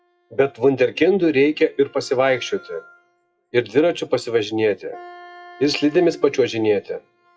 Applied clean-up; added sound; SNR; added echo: classical method WPE with log-MMSE.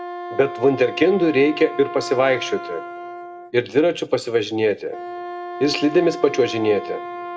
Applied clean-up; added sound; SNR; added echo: none; Wind instrument, woodwind instrument; 12 dB; reverberation time 0.6 s.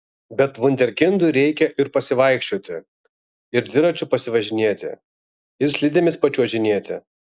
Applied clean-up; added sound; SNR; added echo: none; none; none; none.